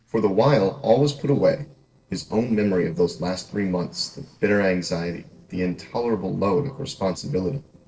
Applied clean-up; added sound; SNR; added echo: neural separator model SepFormer DNS4.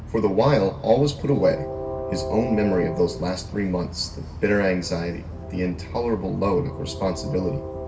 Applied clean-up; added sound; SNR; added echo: none; Train; 9 dB; reverberation time 1.0 s.